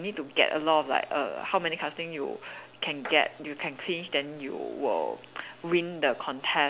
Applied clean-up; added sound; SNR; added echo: none; none; none; none.